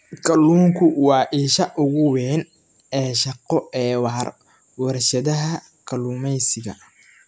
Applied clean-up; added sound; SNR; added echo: none; none; none; none.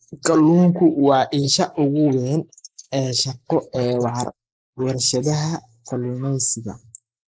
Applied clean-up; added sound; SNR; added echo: neural mask model Resemble Enhance denoiser.